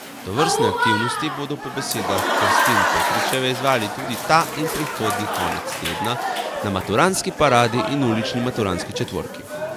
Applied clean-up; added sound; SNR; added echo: none; Applause / Crowd; 1 dB; none.